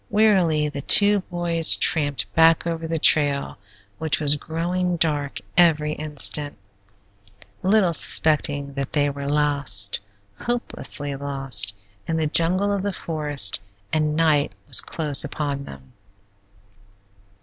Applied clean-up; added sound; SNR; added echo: none; none; none; none.